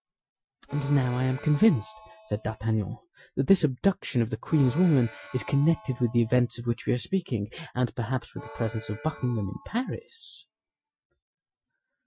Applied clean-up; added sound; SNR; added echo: classical method Wiener filter.